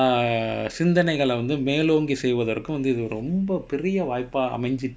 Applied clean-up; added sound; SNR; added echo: none; none; none; none.